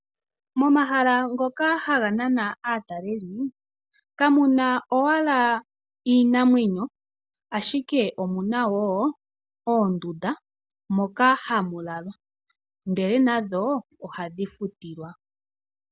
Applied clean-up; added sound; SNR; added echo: none; none; none; none.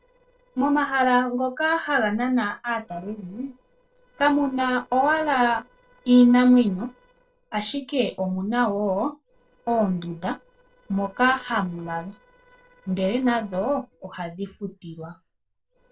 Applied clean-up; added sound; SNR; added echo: neural separator model SepFormer DNS4.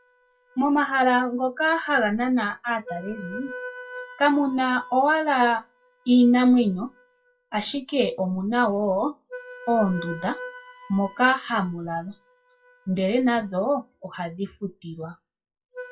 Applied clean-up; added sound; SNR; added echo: classical method WPE with log-MMSE.